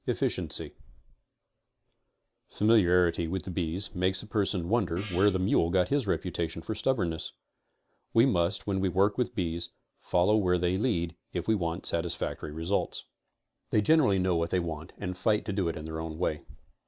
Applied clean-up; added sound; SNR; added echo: none; Gong; 18 dB; none.